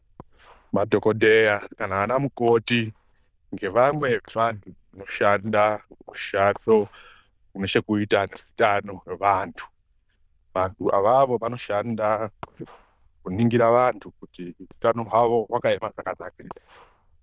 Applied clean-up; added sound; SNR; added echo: neural diffusion model UNIVERSE++.